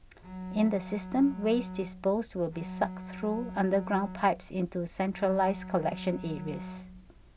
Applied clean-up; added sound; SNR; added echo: none; Bowed string instrument; 11 dB; none.